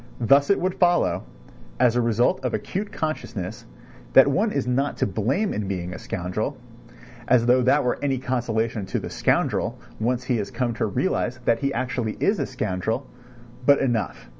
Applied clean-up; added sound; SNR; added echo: none; none; none; none.